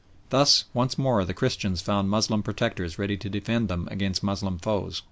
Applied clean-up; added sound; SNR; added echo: none; none; none; none.